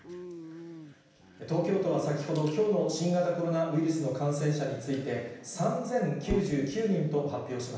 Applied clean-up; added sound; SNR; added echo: none; Dog; 16 dB; reverberation time 0.9 s.